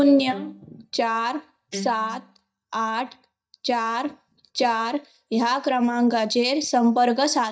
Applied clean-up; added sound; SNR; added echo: neural mask model DeepFilterNet 3.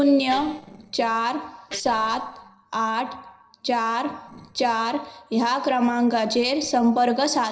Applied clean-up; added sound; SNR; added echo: neural separator model SepFormer DNS4.